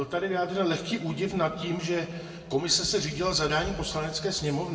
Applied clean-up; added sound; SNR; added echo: none; none; none; reverberation time 1.4 s.